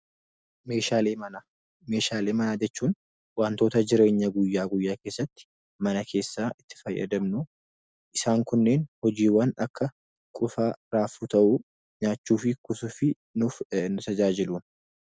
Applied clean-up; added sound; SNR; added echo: none; none; none; none.